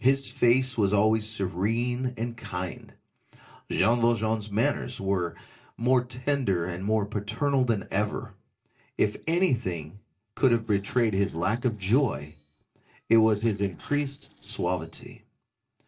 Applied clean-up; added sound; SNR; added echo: neural separator model SepFormer DNS4.